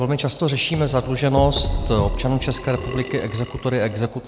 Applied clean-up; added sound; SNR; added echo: none; Burping, eructation; 14 dB; none.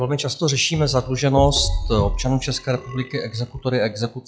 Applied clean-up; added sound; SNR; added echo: classical method log-MMSE.